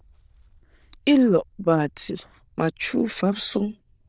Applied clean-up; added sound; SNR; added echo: neural diffusion model UNIVERSE++.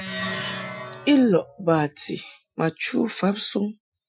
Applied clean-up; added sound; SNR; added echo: classical method Wiener filter.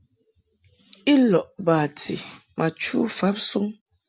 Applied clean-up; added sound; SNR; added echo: none; none; none; none.